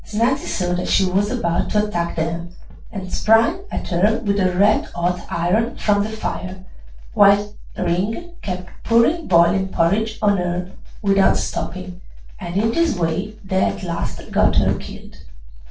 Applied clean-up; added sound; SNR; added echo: none; none; none; reverberation time 0.3 s.